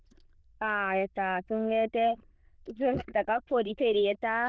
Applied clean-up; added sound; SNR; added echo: neural diffusion model UNIVERSE++.